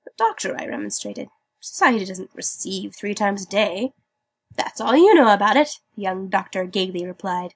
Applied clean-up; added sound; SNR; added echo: none; none; none; none.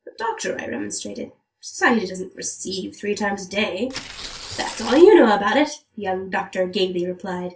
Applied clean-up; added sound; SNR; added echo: none; Tearing; 14 dB; reverberation time 0.2 s.